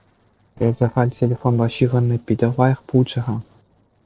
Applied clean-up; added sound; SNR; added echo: neural separator model SepFormer DNS4.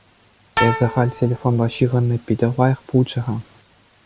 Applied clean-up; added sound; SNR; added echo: none; Bowed string instrument; 7 dB; none.